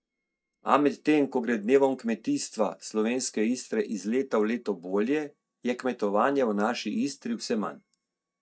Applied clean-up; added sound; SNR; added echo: neural mask model DeepFilterNet 3.